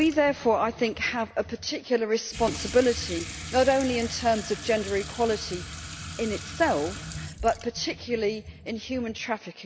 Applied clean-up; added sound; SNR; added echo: none; Sink (filling or washing) / Water tap, faucet; 12 dB; none.